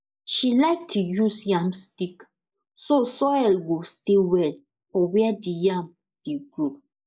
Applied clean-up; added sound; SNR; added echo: neural mask model Resemble Enhance denoiser.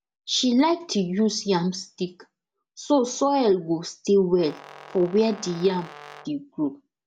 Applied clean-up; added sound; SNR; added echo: none; Brass instrument; 20 dB; none.